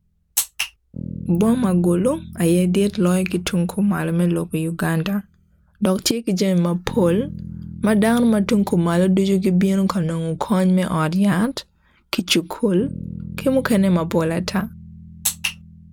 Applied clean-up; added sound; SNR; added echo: none; Bass guitar; 17 dB; none.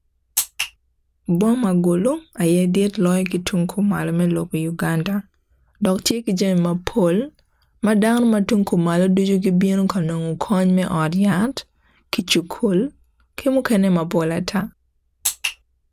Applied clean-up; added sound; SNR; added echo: none; none; none; none.